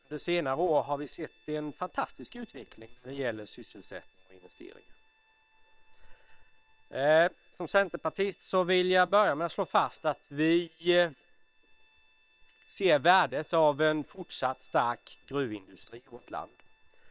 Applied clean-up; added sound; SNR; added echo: neural separator model SepFormer WHAM!.